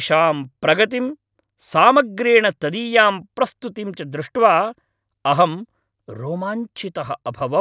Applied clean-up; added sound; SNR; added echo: none; none; none; none.